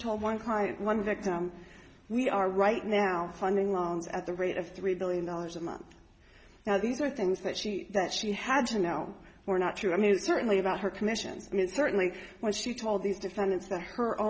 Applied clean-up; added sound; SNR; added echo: none; none; none; none.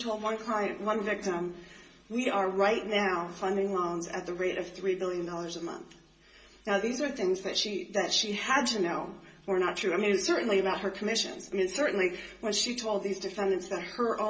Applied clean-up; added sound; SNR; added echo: none; none; none; reverberation time 0.2 s.